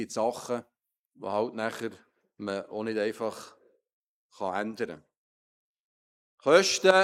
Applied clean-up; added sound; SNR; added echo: neural mask model Resemble Enhance denoiser.